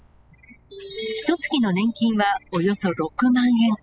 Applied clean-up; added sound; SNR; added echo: classical method spectral subtraction.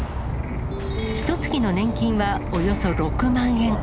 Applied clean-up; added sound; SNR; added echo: none; Insect / Frog; 3 dB; none.